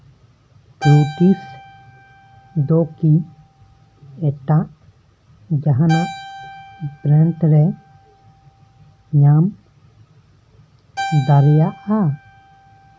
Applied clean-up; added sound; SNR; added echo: none; Keyboard (musical); 16 dB; none.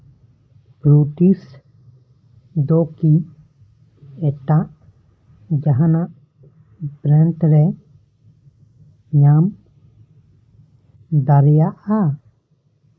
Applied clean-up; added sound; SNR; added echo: neural mask model Resemble Enhance denoiser.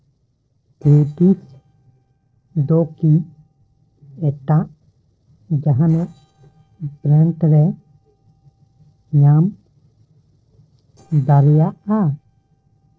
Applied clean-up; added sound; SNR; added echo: neural separator model SepFormer DNS4.